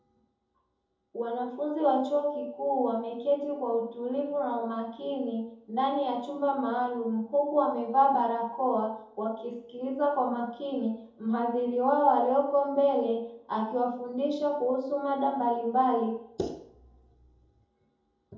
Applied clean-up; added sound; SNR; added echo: none; none; none; reverberation time 2.6 s.